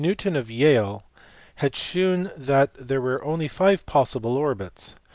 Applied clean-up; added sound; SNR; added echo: none; none; none; none.